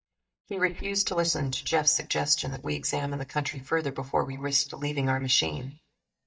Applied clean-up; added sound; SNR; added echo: neural mask model DeepFilterNet 3.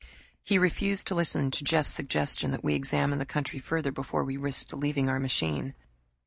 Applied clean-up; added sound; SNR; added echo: none; none; none; none.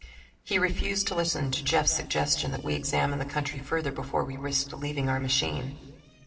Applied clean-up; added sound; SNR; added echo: neural separator model SepFormer DNS4.